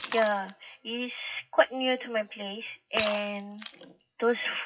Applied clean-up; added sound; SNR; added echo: classical method WPE with log-MMSE.